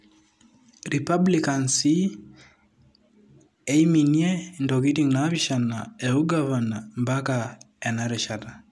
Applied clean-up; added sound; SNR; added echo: none; none; none; none.